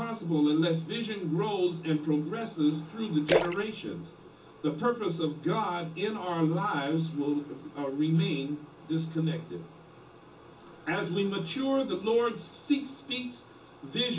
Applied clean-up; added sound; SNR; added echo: none; Splash, splatter; 3 dB; reverberation time 0.2 s.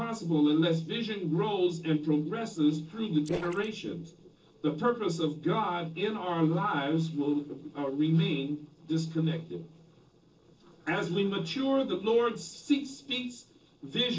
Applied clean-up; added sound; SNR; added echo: neural separator model SepFormer DNS4.